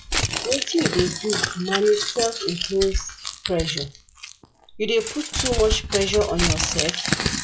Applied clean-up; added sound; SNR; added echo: classical method log-MMSE.